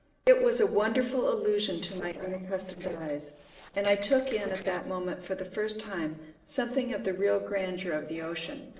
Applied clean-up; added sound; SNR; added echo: neural separator model SepFormer DNS4.